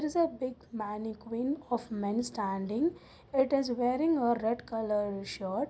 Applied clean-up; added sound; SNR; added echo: none; none; none; none.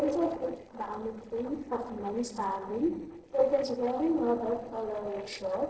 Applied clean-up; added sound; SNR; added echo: neural separator model SepFormer DNS4.